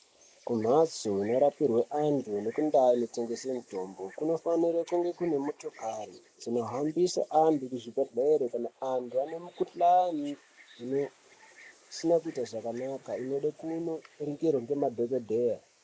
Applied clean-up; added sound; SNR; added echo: neural mask model Resemble Enhance denoiser.